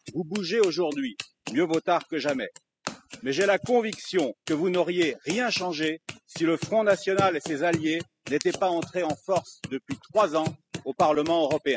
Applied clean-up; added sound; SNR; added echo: classical method spectral subtraction.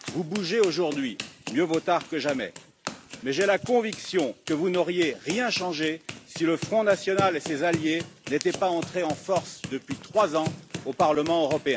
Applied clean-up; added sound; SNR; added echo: none; Run; 12 dB; none.